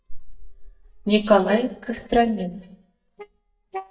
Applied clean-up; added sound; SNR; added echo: neural mask model DeepFilterNet 3.